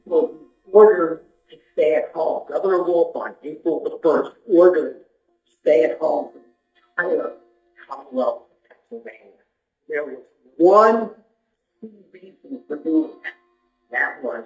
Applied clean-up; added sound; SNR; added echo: neural mask model DeepFilterNet 3.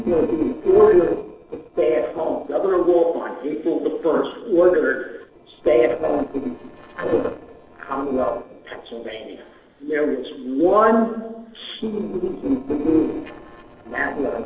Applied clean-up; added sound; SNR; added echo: neural separator model SepFormer DNS4.